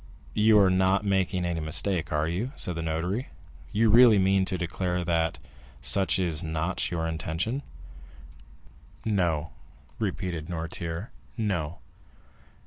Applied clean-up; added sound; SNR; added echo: none; none; none; none.